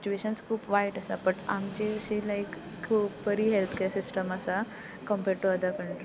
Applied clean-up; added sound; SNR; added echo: none; Train; 16 dB; none.